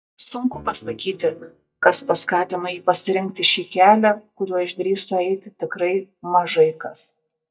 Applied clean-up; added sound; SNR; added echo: neural mask model DeepFilterNet 3.